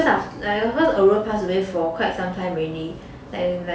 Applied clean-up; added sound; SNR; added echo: none; none; none; none.